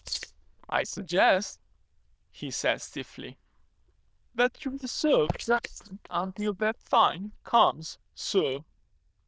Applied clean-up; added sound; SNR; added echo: neural diffusion model UNIVERSE++.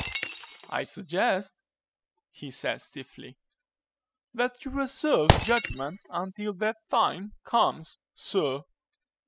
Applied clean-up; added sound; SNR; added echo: classical method spectral subtraction.